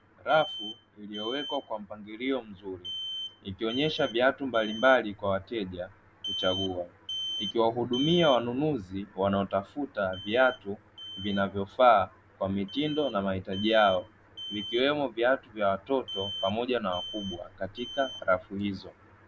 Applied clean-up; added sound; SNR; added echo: none; Alarm; 12 dB; none.